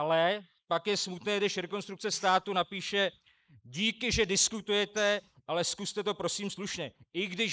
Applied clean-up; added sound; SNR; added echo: neural mask model Resemble Enhance denoiser.